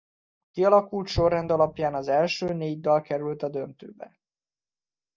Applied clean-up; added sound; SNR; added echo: neural mask model DeepFilterNet 3.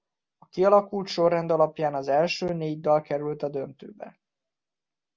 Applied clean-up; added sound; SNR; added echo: none; none; none; none.